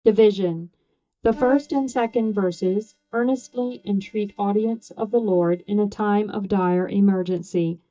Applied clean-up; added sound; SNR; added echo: neural mask model DeepFilterNet 3.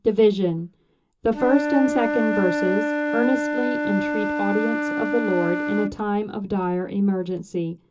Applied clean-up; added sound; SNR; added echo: none; Wind instrument, woodwind instrument; 3 dB; reverberation time 0.2 s.